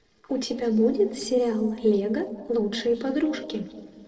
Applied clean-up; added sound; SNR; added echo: neural separator model SepFormer DNS4.